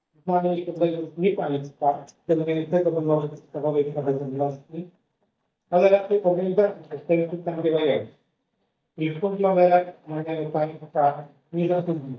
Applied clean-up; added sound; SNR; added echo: neural mask model DeepFilterNet 3.